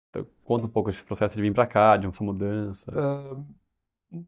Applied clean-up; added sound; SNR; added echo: neural mask model DeepFilterNet 3.